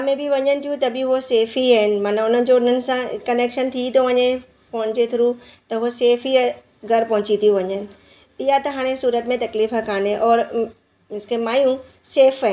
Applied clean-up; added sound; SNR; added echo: none; none; none; none.